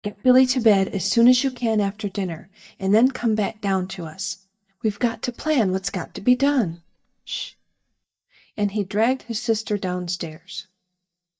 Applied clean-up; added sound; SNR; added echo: neural mask model DeepFilterNet 3.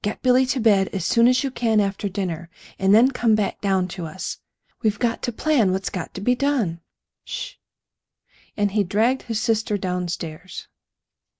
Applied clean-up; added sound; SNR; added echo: none; none; none; none.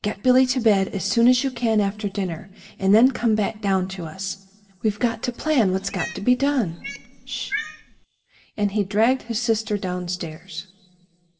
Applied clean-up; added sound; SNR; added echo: none; Cat; 12 dB; reverberation time 0.6 s.